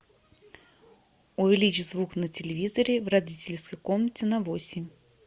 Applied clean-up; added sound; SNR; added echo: none; none; none; none.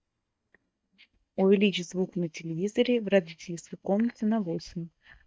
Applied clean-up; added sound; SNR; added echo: neural mask model DeepFilterNet 3.